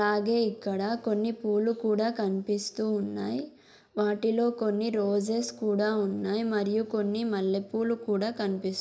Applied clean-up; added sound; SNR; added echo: none; none; none; none.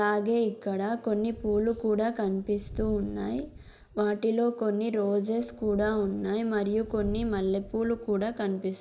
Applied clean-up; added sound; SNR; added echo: none; Wind; 15 dB; none.